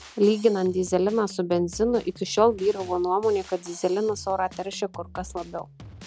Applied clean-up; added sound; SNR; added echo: none; Drum kit; 20 dB; none.